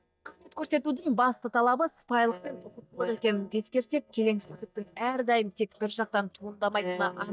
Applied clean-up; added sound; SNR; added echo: neural mask model DeepFilterNet 3.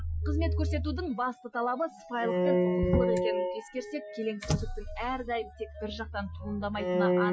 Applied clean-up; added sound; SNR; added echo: classical method Wiener filter.